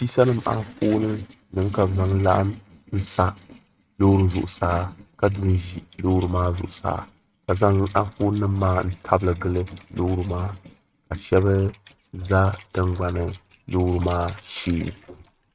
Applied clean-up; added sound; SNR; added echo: neural mask model RNNoise.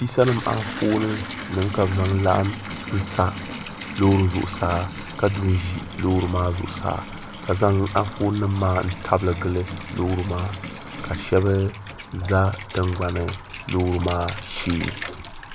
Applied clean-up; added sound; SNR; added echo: none; Bathtub (filling or washing) / Water tap, faucet; 11 dB; none.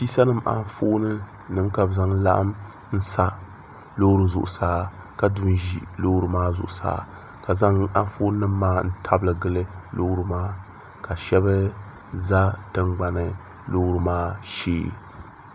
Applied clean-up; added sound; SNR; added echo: none; none; none; none.